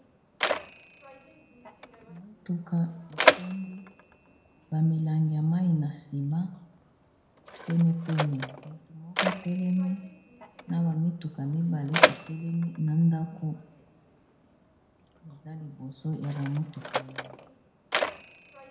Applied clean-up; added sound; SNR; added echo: none; Mechanisms; 2 dB; reverberation time 0.6 s.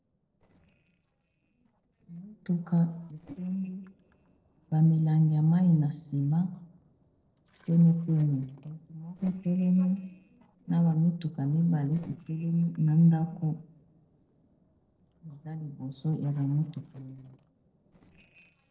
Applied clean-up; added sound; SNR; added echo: neural separator model SepFormer DNS4.